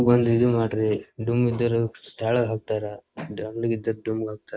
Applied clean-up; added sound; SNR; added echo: neural mask model Resemble Enhance denoiser.